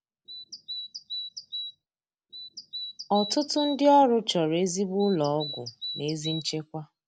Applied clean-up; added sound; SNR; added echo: none; Bird vocalization, bird call, bird song; 11 dB; none.